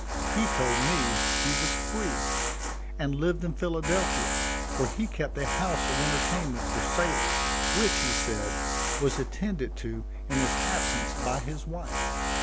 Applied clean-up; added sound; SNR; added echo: none; Tools; -3 dB; none.